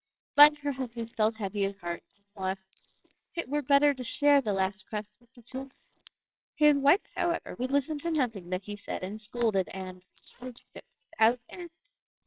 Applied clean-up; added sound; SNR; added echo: neural separator model SepFormer WHAMR!.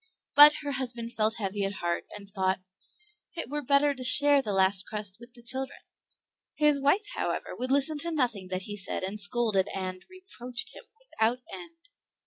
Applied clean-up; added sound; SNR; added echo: none; none; none; none.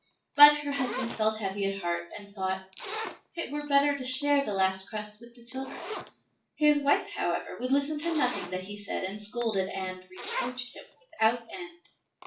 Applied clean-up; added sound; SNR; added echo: none; Zipper (clothing); 13 dB; reverberation time 0.3 s.